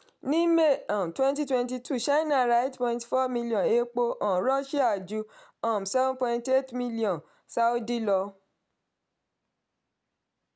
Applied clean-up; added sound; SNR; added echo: none; none; none; none.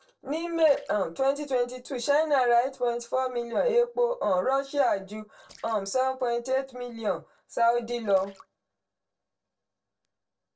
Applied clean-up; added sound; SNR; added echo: neural separator model SepFormer DNS4.